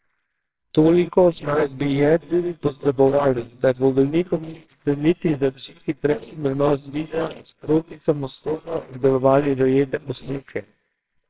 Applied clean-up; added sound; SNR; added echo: neural separator model SepFormer WHAMR!.